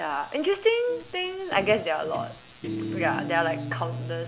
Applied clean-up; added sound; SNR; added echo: none; Guitar; 8 dB; none.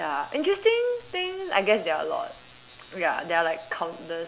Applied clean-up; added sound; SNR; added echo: none; none; none; none.